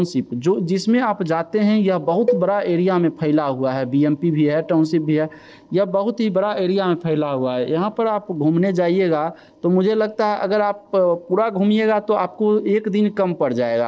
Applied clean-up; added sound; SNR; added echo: neural separator model SepFormer DNS4.